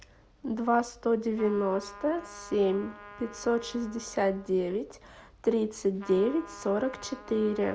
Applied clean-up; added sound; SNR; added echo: none; Trumpet; 19 dB; none.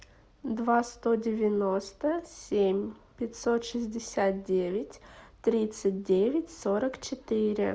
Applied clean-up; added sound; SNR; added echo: none; none; none; none.